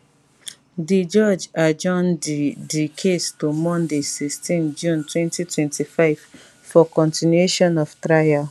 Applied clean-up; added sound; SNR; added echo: none; none; none; none.